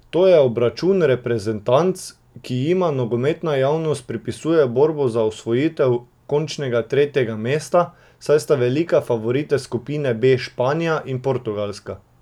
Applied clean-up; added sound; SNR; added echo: none; none; none; none.